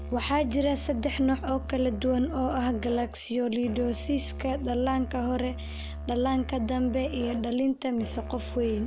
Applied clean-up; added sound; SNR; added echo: none; Musical instrument; 9 dB; none.